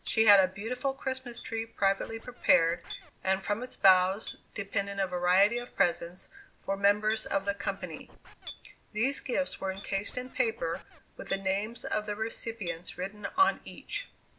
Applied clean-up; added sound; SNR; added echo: none; Scratching (performance technique) + Chink, clink; 20 dB; none.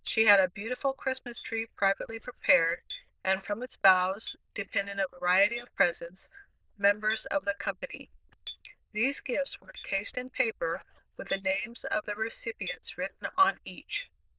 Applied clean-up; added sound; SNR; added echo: neural diffusion model UNIVERSE++.